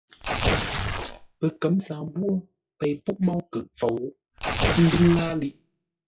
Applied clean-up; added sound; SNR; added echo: classical method log-MMSE.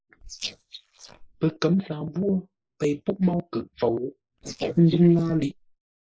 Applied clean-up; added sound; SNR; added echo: neural mask model Resemble Enhance denoiser.